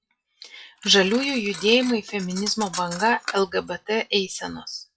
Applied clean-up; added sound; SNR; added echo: classical method WPE with log-MMSE.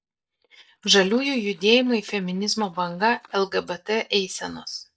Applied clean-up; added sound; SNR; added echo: neural mask model DeepFilterNet 3.